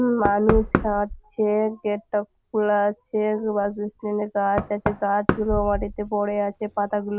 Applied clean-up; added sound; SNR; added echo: none; Knock; 7 dB; none.